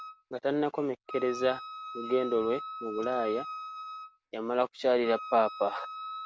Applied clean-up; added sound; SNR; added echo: none; Wind instrument, woodwind instrument; 11 dB; none.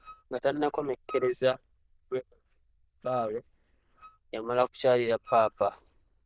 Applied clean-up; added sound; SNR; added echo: neural diffusion model UNIVERSE++.